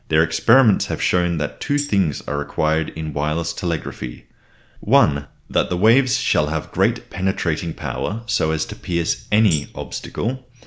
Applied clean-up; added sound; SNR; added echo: none; Tambourine; 15 dB; none.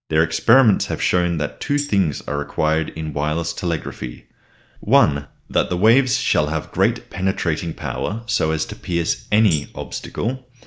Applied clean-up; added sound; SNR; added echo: neural mask model DeepFilterNet 3.